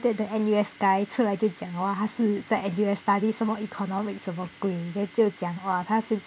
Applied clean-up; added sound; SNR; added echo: none; none; none; none.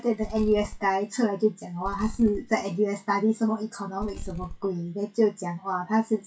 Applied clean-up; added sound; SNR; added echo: classical method WPE with log-MMSE.